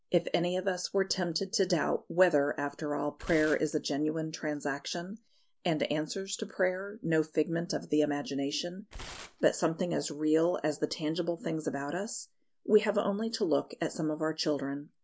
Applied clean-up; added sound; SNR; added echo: none; Tearing; 17 dB; none.